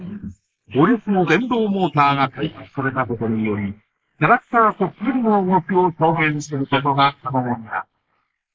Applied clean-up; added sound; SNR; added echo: neural mask model Resemble Enhance denoiser.